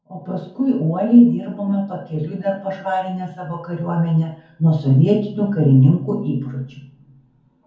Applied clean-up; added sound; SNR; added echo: none; none; none; reverberation time 0.6 s.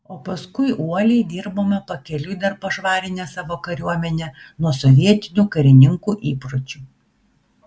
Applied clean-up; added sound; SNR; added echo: none; none; none; none.